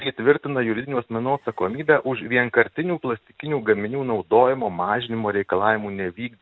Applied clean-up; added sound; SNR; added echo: none; none; none; none.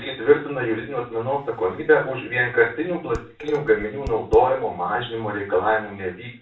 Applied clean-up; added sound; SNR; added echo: none; Dishes, pots, and pans; 12 dB; reverberation time 0.3 s.